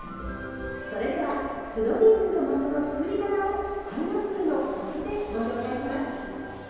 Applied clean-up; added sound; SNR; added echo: none; Fixed-wing aircraft, airplane; 17 dB; reverberation time 2.2 s.